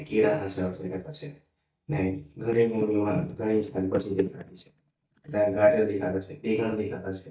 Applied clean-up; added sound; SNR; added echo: neural mask model DeepFilterNet 3.